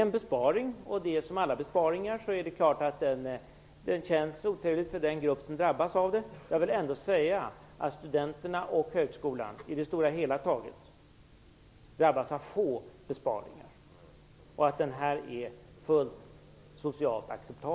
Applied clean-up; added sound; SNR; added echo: none; none; none; none.